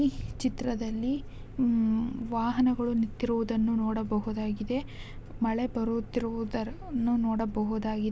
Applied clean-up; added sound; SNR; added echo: none; none; none; none.